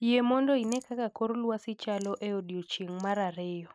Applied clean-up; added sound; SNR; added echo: neural mask model RNNoise.